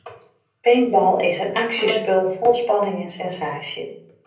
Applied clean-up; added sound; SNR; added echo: none; Bowed string instrument; 7 dB; reverberation time 0.6 s.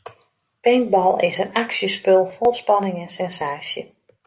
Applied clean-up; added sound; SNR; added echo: none; none; none; none.